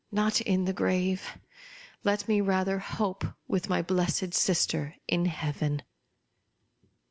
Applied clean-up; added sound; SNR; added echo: none; none; none; none.